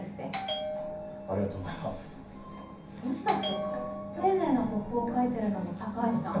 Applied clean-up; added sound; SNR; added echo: none; Bell; 7 dB; reverberation time 0.7 s.